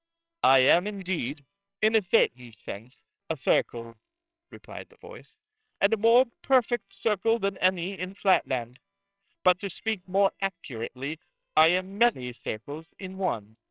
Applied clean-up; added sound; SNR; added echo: neural separator model SepFormer WHAMR!.